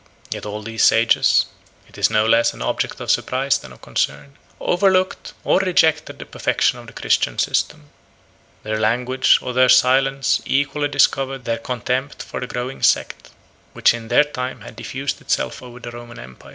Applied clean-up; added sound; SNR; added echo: none; none; none; none.